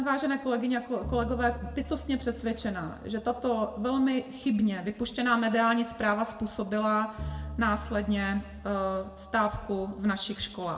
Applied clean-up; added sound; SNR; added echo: none; Bowed string instrument; 12 dB; reverberation time 1.0 s.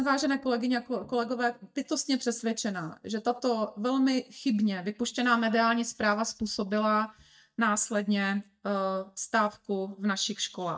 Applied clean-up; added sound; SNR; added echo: neural mask model DeepFilterNet 3.